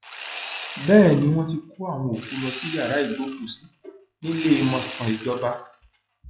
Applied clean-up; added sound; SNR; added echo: classical method log-MMSE.